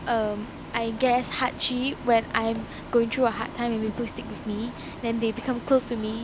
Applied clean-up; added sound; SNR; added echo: none; Bus; 12 dB; none.